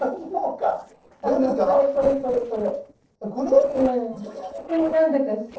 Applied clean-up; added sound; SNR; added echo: neural separator model SepFormer DNS4.